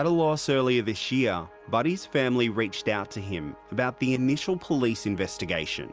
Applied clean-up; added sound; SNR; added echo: none; none; none; none.